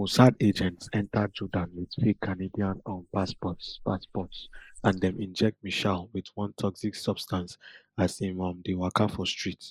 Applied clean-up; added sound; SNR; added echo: neural mask model Resemble Enhance denoiser.